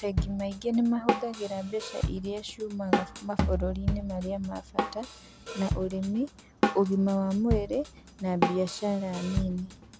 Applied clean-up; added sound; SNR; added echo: none; Drum kit; 2 dB; none.